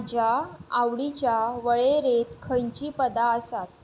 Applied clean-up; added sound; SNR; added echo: none; none; none; none.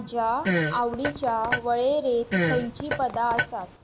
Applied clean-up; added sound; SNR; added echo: none; Fart; 3 dB; none.